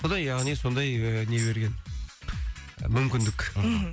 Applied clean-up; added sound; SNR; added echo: none; Tambourine; 13 dB; none.